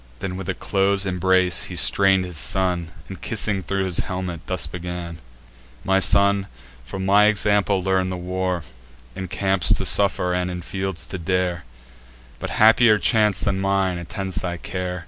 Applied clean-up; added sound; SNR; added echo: none; none; none; none.